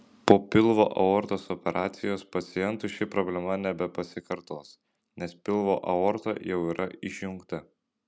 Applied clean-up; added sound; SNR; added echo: none; none; none; none.